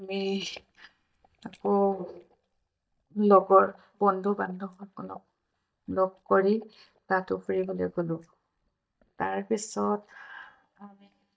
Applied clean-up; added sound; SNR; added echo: neural mask model DeepFilterNet 3.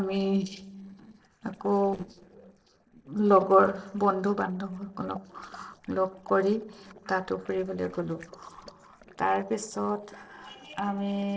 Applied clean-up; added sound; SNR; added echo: neural separator model SepFormer DNS4.